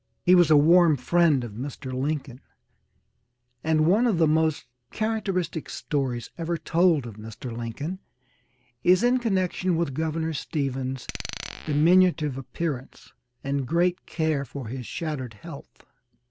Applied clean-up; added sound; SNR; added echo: none; Glass; 14 dB; none.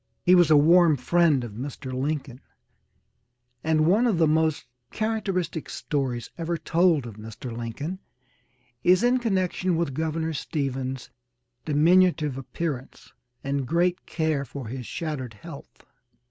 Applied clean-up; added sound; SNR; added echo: none; none; none; none.